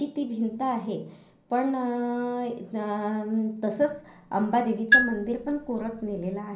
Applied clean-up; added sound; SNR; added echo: none; Marimba, xylophone; -2 dB; reverberation time 0.6 s.